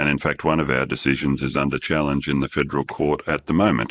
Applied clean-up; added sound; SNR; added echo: neural mask model Resemble Enhance denoiser.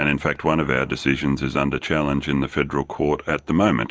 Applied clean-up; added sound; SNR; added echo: none; none; none; none.